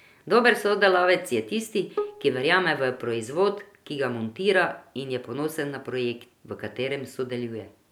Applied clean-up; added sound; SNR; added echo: none; Bowed string instrument; 11 dB; none.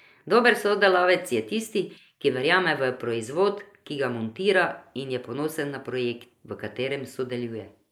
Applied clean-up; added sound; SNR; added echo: neural mask model Resemble Enhance denoiser.